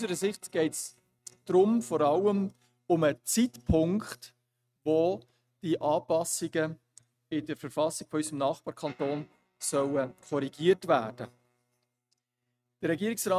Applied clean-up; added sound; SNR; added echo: neural mask model RNNoise.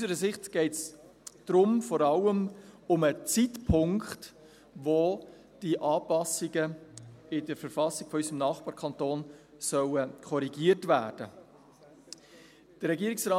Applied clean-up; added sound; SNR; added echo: none; none; none; none.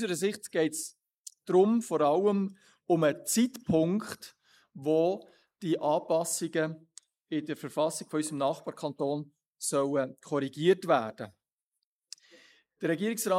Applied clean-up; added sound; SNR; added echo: neural mask model Resemble Enhance denoiser.